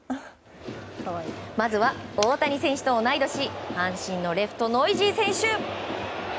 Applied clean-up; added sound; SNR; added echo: none; none; none; none.